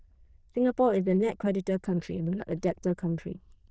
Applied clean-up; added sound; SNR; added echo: neural diffusion model UNIVERSE++.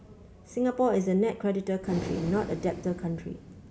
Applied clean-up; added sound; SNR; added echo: none; Breathing; 13 dB; none.